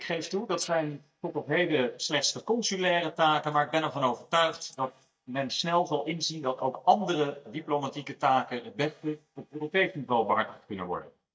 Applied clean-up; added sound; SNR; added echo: neural mask model DeepFilterNet 3.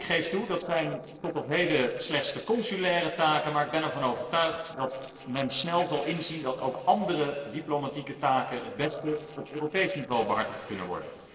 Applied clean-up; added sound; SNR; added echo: neural separator model SepFormer DNS4.